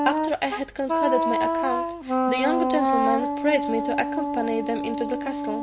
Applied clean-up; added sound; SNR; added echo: none; Wind instrument, woodwind instrument; -2 dB; none.